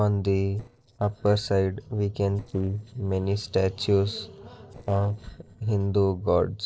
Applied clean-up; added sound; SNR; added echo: neural separator model SepFormer DNS4.